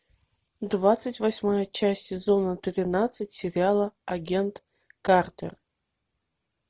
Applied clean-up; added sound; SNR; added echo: none; none; none; none.